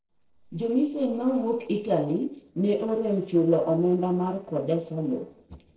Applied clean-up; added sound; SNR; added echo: neural separator model SepFormer DNS4.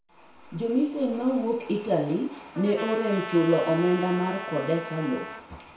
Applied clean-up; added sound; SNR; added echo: none; Trumpet; 11 dB; reverberation time 0.6 s.